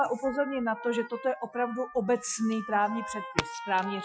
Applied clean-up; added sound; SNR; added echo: classical method Wiener filter.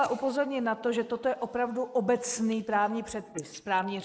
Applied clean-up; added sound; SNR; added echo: neural mask model Resemble Enhance denoiser.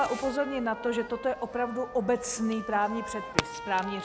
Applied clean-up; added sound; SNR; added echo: none; Trumpet + Fireworks; 8 dB; none.